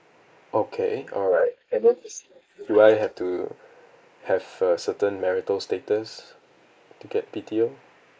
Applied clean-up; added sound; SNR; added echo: neural mask model Resemble Enhance denoiser.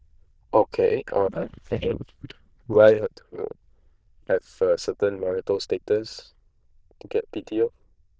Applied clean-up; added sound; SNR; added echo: neural diffusion model UNIVERSE++.